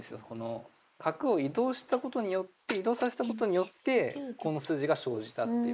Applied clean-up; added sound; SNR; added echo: neural mask model Resemble Enhance denoiser.